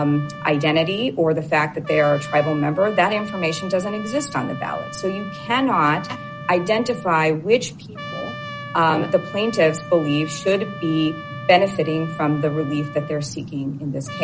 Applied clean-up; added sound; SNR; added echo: none; Trumpet; 15 dB; none.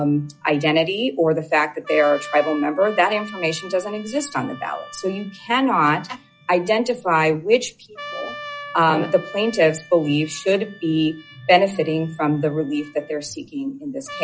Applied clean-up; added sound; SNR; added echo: classical method log-MMSE.